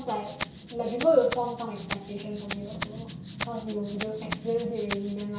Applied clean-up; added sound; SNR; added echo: none; Rattle (instrument); 11 dB; reverberation time 0.6 s.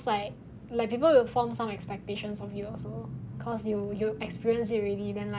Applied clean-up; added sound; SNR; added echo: none; none; none; none.